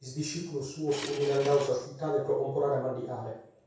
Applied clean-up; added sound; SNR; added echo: none; Subway, metro, underground / Engine; 11 dB; reverberation time 0.6 s.